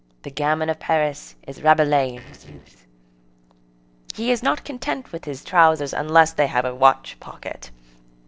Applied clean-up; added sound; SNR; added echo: neural separator model SepFormer DNS4.